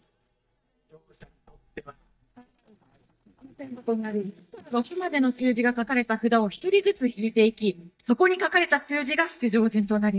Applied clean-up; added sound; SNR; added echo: neural mask model DeepFilterNet 3.